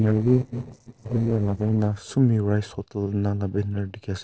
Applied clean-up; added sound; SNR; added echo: neural separator model SepFormer DNS4.